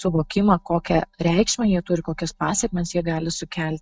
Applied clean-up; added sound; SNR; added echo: neural mask model DeepFilterNet 3.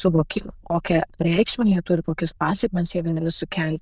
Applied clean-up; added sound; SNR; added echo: neural diffusion model UNIVERSE++.